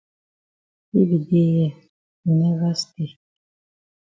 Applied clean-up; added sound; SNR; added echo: none; none; none; none.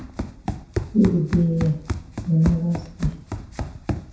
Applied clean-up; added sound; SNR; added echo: none; Run; 5 dB; reverberation time 0.6 s.